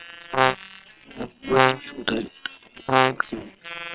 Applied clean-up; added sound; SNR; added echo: neural separator model SepFormer WHAM!.